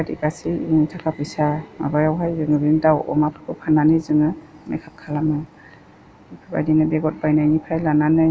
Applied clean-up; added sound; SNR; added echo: none; none; none; none.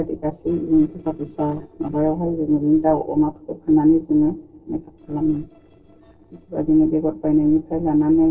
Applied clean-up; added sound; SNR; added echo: neural separator model SepFormer DNS4.